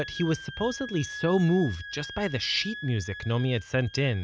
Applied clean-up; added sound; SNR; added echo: none; Wind instrument, woodwind instrument; 13 dB; none.